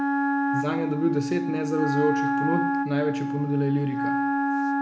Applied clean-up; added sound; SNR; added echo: none; Wind instrument, woodwind instrument; -2 dB; none.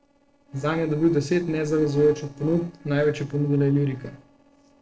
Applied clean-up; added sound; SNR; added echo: neural separator model SepFormer DNS4.